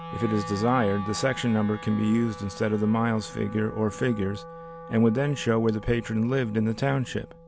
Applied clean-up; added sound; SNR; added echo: none; Wind instrument, woodwind instrument; 15 dB; none.